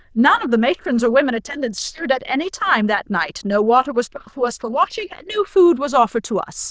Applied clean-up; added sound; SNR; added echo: neural diffusion model UNIVERSE++.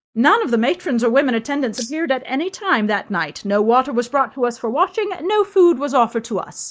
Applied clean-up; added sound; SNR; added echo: neural mask model DeepFilterNet 3.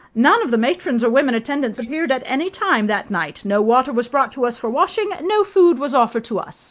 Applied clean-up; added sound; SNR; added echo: neural mask model Resemble Enhance denoiser.